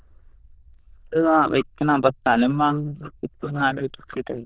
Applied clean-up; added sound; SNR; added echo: neural diffusion model UNIVERSE++.